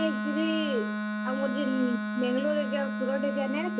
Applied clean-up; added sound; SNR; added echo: none; Wind instrument, woodwind instrument; 1 dB; none.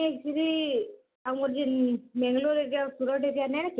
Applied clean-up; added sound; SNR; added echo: none; none; none; none.